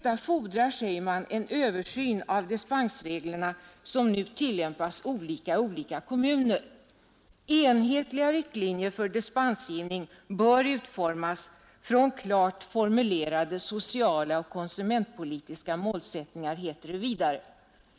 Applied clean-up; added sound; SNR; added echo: none; none; none; none.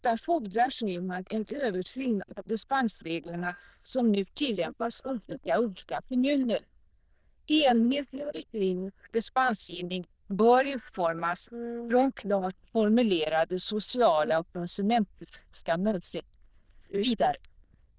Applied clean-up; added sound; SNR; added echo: neural diffusion model UNIVERSE++.